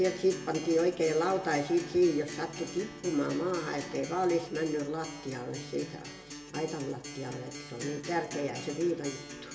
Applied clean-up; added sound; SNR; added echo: none; Acoustic guitar; 12 dB; reverberation time 1.3 s.